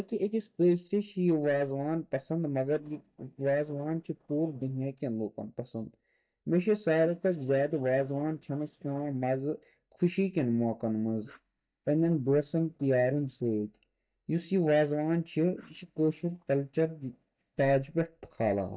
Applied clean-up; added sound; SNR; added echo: neural mask model DeepFilterNet 3.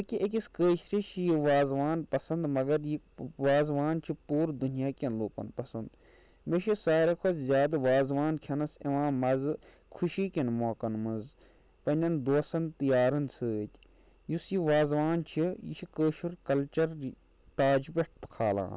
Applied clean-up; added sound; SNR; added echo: none; none; none; none.